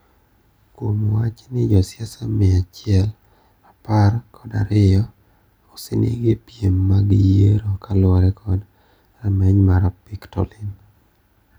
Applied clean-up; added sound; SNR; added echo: none; none; none; none.